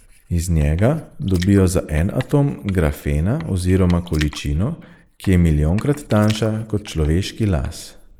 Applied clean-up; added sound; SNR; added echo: neural mask model Resemble Enhance denoiser.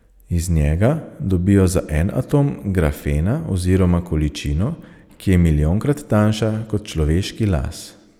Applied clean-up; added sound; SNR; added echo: none; none; none; none.